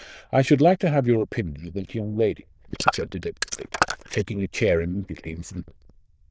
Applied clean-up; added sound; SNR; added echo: neural diffusion model UNIVERSE++.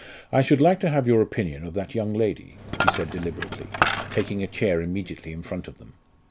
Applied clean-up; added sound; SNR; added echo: none; Coin (dropping); 2 dB; none.